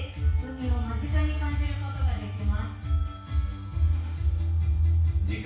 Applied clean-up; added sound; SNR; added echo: none; none; none; reverberation time 0.6 s.